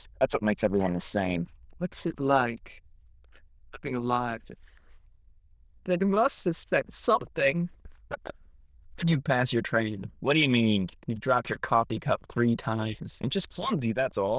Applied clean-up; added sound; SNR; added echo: neural diffusion model UNIVERSE++.